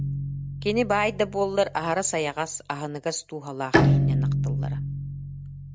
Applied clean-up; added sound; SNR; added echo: none; Bowed string instrument; -1 dB; none.